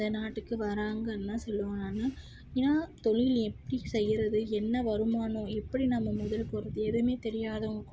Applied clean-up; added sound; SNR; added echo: none; Bird; 18 dB; none.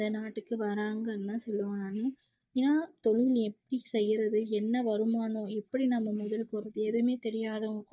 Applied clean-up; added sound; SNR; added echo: neural mask model DeepFilterNet 3.